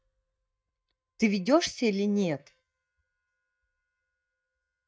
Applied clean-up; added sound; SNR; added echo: neural mask model DeepFilterNet 3.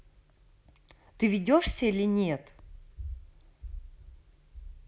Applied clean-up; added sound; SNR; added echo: none; none; none; none.